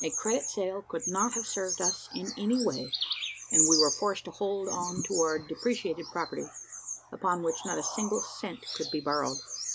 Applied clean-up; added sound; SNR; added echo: none; Bird vocalization, bird call, bird song; 2 dB; none.